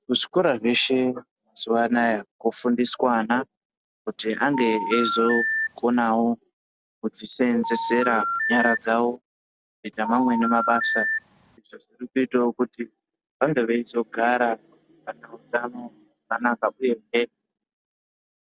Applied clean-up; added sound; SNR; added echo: none; Telephone; 3 dB; none.